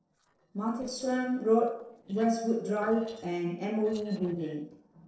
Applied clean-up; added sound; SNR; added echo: neural separator model SepFormer DNS4.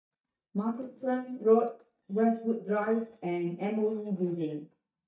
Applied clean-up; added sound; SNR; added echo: neural mask model DeepFilterNet 3.